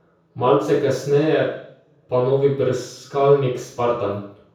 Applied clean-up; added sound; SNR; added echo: none; none; none; reverberation time 0.6 s.